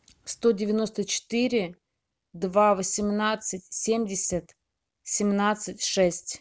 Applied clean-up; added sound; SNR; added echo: none; none; none; none.